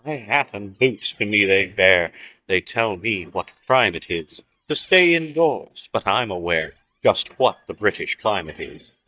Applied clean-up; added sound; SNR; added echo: neural mask model DeepFilterNet 3.